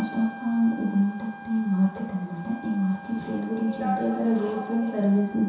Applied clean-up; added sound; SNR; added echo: none; Trumpet; 16 dB; reverberation time 0.7 s.